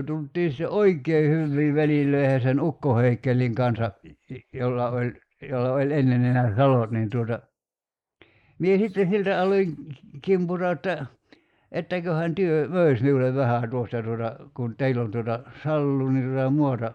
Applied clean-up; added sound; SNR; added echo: neural mask model Resemble Enhance denoiser.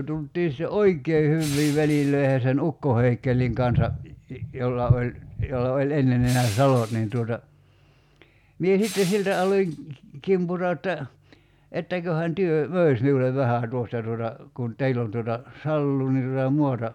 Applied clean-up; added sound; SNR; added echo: none; Crushing; 17 dB; none.